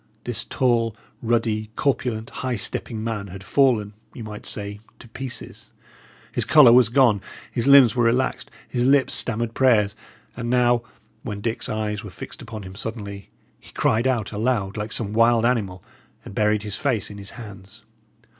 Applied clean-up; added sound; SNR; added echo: none; none; none; none.